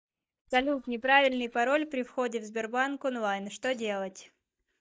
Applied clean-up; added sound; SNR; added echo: neural mask model DeepFilterNet 3.